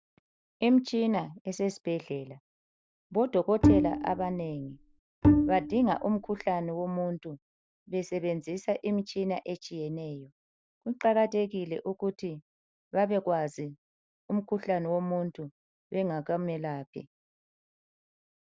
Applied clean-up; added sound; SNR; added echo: none; Bowed string instrument; -4 dB; none.